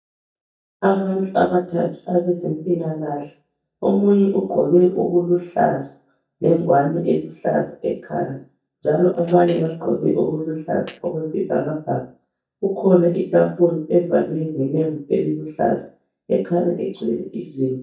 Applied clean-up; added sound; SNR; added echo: neural mask model DeepFilterNet 3.